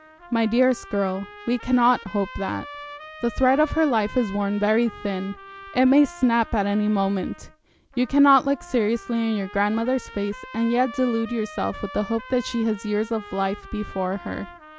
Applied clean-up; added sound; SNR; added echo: none; Trumpet; 18 dB; none.